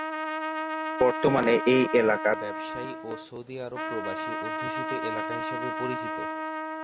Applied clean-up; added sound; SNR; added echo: none; Trumpet; 4 dB; none.